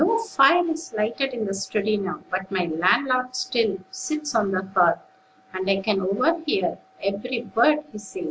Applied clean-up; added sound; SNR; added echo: none; none; none; none.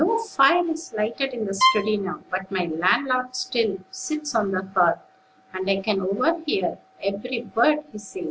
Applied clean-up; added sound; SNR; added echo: none; Bowed string instrument; 1 dB; none.